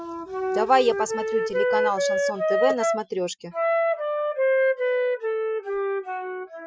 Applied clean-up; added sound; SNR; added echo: classical method Wiener filter.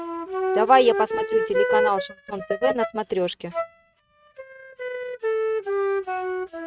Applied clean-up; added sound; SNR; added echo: neural mask model RNNoise.